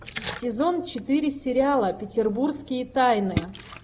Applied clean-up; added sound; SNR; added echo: none; Splash, splatter; 13 dB; none.